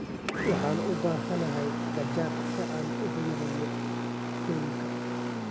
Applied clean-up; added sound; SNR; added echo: none; Engine; -2 dB; none.